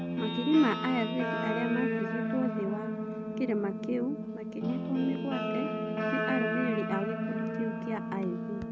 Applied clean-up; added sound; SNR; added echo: none; Guitar; 1 dB; none.